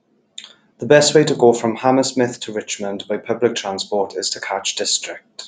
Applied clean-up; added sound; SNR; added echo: none; none; none; none.